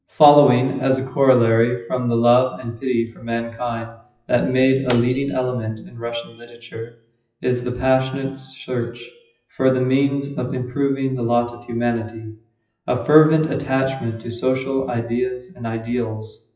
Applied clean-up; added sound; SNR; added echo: classical method WPE with log-MMSE.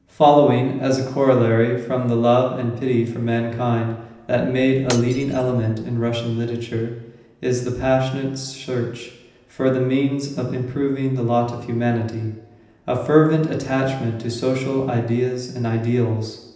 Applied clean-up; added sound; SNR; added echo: none; Shatter; 16 dB; reverberation time 0.9 s.